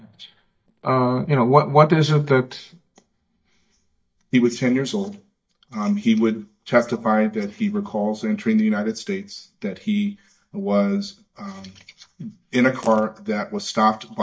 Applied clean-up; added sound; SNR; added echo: neural mask model DeepFilterNet 3.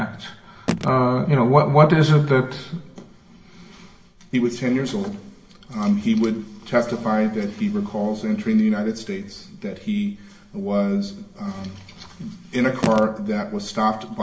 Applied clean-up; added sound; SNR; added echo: none; Telephone; 8 dB; reverberation time 1.5 s.